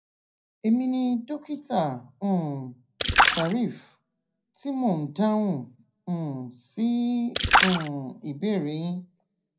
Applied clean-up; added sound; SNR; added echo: none; Splash, splatter; -2 dB; reverberation time 0.3 s.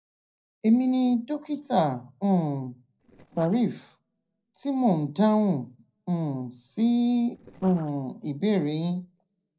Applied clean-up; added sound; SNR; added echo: neural separator model SepFormer DNS4.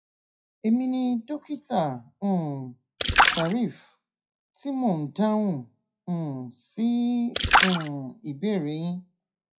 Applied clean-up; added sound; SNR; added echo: classical method WPE with log-MMSE.